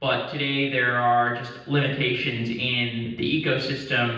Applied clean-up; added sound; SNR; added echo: none; none; none; reverberation time 0.9 s.